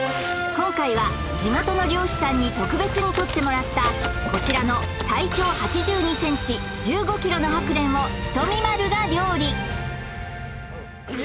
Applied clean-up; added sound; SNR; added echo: none; Cough; 18 dB; none.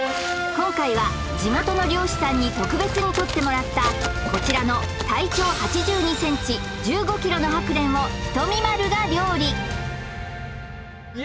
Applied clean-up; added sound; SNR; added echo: none; none; none; none.